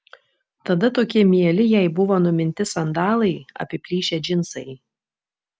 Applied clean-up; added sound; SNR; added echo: none; none; none; none.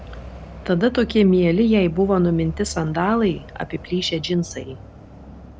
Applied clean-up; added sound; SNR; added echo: none; Alarm / Truck; 17 dB; none.